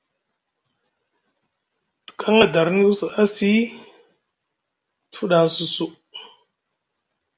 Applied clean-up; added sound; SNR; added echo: none; none; none; none.